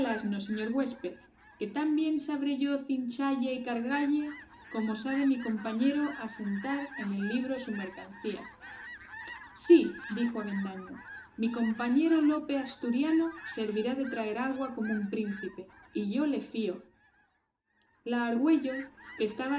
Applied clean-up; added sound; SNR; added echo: none; Fowl; 17 dB; reverberation time 0.2 s.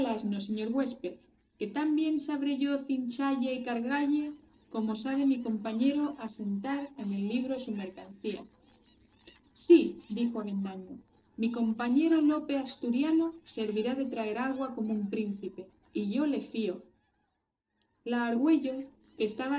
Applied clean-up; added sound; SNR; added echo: neural separator model SepFormer DNS4.